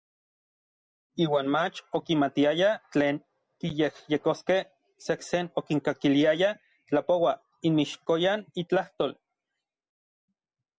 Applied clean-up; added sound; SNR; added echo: none; none; none; none.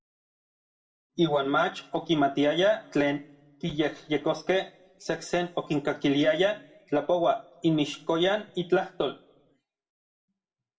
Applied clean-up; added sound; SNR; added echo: none; none; none; reverberation time 0.3 s.